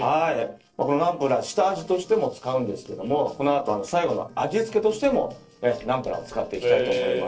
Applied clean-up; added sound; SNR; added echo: neural separator model SepFormer DNS4.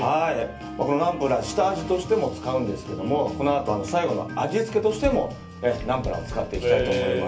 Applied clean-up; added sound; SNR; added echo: none; Bass drum / Snare drum / Drum kit; 12 dB; reverberation time 0.3 s.